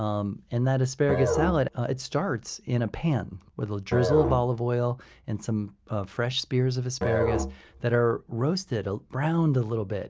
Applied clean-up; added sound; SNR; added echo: none; Musical instrument; 6 dB; none.